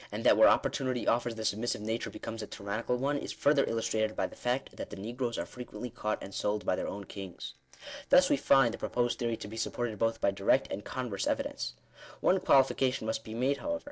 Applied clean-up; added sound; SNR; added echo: neural separator model SepFormer DNS4.